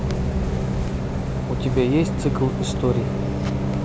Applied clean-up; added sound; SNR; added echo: none; Bus; -3 dB; none.